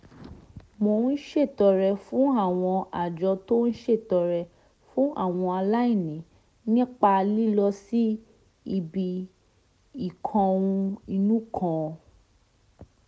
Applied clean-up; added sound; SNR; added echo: none; none; none; none.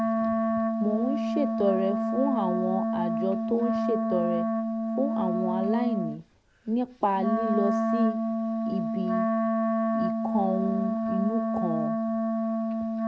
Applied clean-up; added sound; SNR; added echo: none; Wind instrument, woodwind instrument; -3 dB; none.